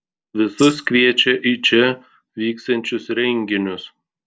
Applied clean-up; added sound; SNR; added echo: none; Tambourine; 17 dB; none.